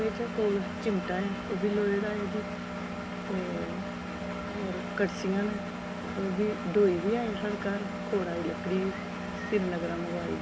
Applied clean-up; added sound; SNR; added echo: none; Engine; 4 dB; reverberation time 0.3 s.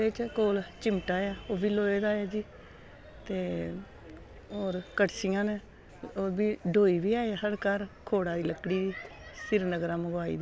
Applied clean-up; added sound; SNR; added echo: none; none; none; none.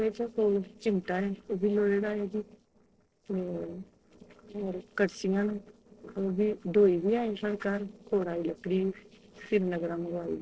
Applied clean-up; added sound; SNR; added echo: neural separator model SepFormer DNS4.